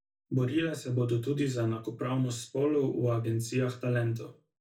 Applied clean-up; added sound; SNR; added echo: none; none; none; reverberation time 0.3 s.